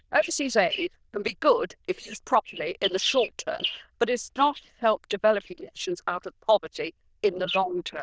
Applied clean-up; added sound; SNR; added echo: neural diffusion model UNIVERSE++.